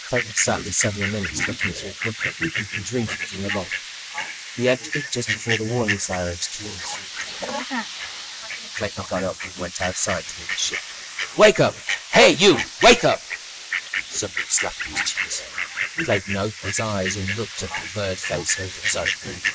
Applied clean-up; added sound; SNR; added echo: neural mask model Resemble Enhance denoiser.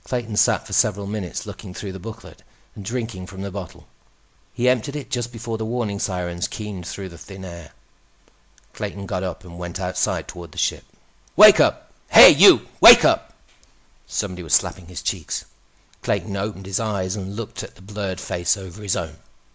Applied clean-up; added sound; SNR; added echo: none; none; none; none.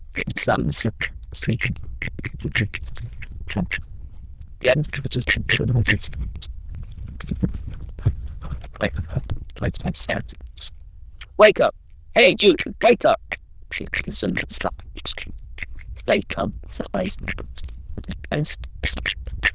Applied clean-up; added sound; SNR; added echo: neural diffusion model UNIVERSE++.